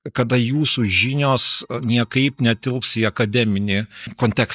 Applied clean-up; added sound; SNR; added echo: neural mask model DeepFilterNet 3.